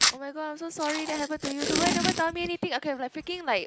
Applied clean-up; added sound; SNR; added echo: none; Packing tape, duct tape; 1 dB; none.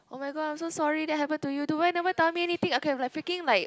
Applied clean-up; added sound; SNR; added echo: none; none; none; none.